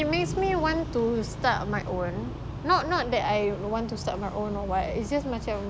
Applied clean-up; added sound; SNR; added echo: none; none; none; none.